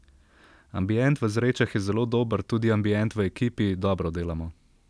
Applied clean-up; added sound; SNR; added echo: none; none; none; none.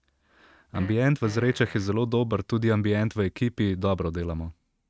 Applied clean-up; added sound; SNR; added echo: neural mask model RNNoise.